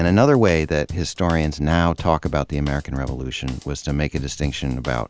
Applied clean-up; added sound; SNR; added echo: none; Drum kit; 18 dB; none.